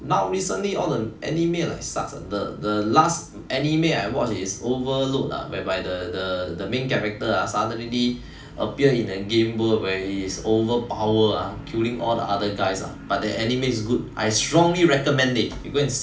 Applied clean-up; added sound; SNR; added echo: none; none; none; reverberation time 0.4 s.